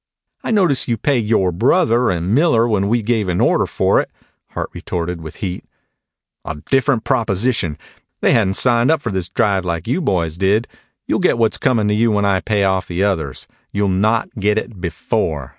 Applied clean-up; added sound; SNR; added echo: none; none; none; none.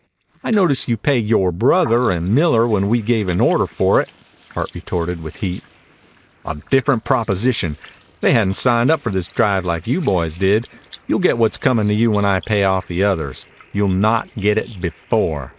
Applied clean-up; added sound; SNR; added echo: neural mask model Resemble Enhance denoiser.